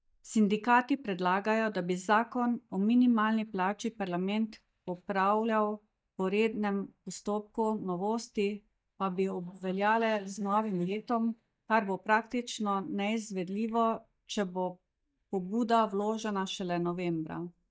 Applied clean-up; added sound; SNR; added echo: neural mask model DeepFilterNet 3.